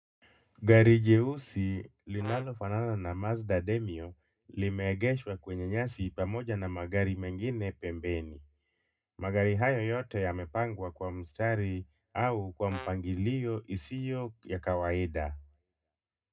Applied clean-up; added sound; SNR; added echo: none; Brass instrument; 16 dB; reverberation time 0.2 s.